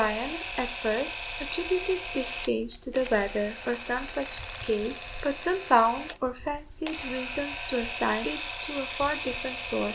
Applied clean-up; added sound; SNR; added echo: none; Camera; 7 dB; none.